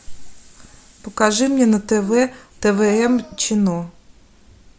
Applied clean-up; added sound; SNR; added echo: none; none; none; none.